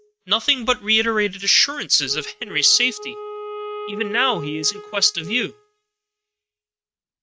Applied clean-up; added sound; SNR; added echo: neural mask model RNNoise.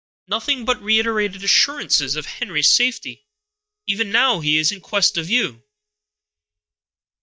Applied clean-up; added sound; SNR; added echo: neural mask model DeepFilterNet 3.